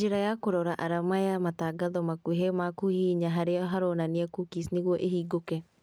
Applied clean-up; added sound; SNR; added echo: none; none; none; none.